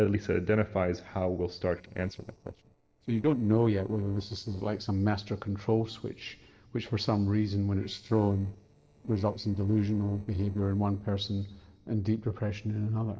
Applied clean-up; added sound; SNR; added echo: neural separator model SepFormer DNS4.